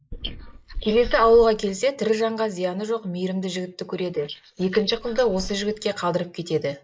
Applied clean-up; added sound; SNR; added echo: neural mask model Resemble Enhance denoiser.